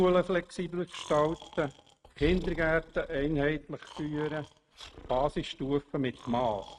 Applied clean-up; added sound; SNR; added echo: neural mask model RNNoise.